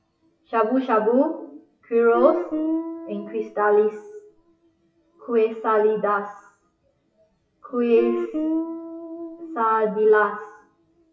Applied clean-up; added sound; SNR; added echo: classical method WPE with log-MMSE.